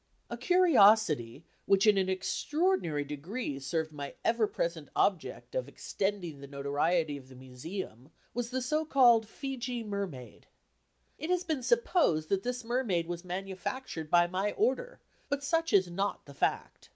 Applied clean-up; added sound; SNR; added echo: none; none; none; none.